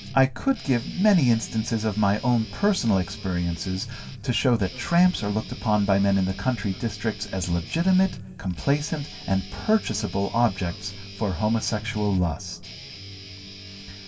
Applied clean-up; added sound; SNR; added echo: none; Guitar; 16 dB; reverberation time 2.0 s.